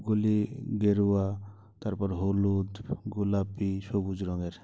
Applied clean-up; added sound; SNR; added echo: none; none; none; none.